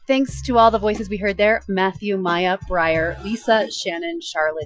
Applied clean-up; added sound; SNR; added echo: classical method Wiener filter.